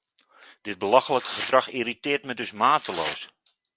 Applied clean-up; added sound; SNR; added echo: none; Tearing; 11 dB; none.